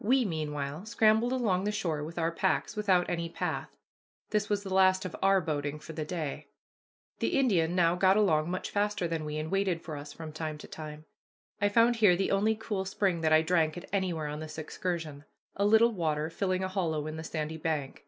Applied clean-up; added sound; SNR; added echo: none; none; none; none.